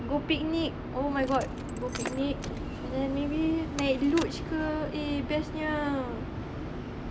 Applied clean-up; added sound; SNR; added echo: none; Car; 14 dB; none.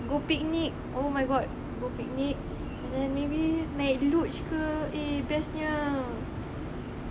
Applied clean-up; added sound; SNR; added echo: none; none; none; none.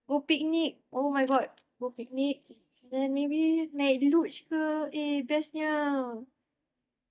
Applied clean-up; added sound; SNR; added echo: neural mask model DeepFilterNet 3.